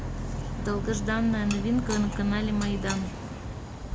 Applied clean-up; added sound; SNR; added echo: none; Boat, Water vehicle; 4 dB; none.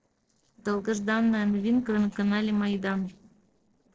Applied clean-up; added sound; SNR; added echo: neural separator model SepFormer DNS4.